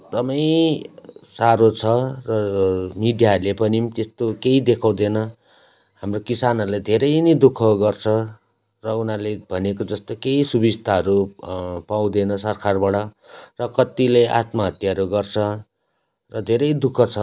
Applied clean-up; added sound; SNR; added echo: none; none; none; none.